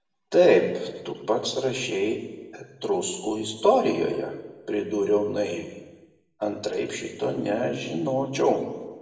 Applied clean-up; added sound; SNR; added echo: none; none; none; reverberation time 1.1 s.